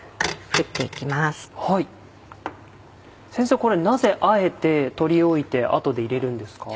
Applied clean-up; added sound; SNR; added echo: none; none; none; none.